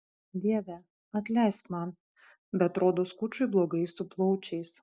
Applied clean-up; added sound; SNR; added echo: none; none; none; none.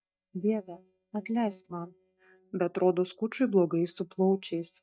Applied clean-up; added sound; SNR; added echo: neural mask model DeepFilterNet 3.